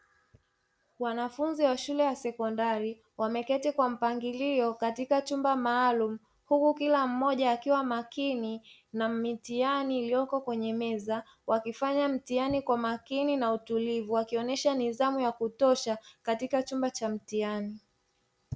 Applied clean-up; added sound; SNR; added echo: none; none; none; none.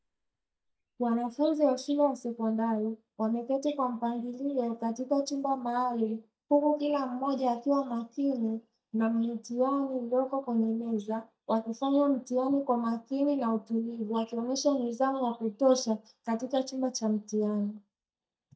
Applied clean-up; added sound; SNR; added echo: neural mask model DeepFilterNet 3.